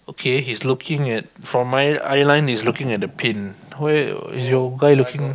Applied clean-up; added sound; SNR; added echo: none; none; none; none.